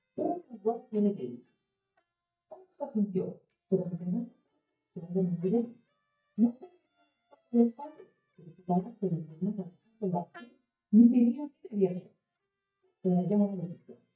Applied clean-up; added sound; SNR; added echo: neural mask model DeepFilterNet 3.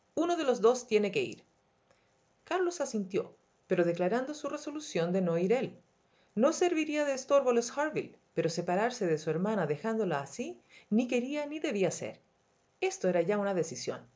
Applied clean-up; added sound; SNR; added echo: none; none; none; none.